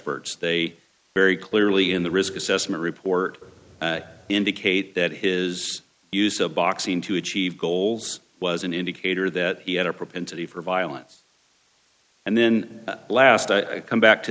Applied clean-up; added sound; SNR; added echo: none; none; none; none.